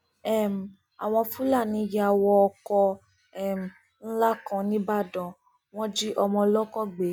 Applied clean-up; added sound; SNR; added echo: none; none; none; none.